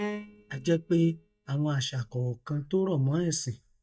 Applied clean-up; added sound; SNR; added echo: neural mask model DeepFilterNet 3.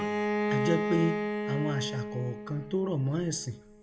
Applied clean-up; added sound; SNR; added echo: none; Bowed string instrument; 1 dB; reverberation time 0.3 s.